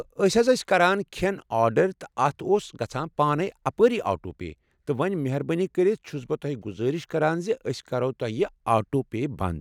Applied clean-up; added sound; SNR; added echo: none; none; none; none.